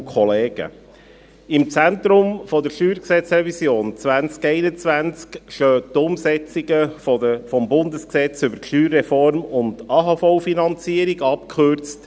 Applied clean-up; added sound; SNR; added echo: none; none; none; none.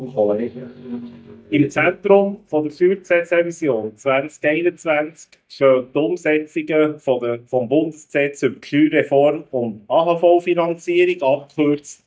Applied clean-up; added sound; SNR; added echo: neural mask model DeepFilterNet 3.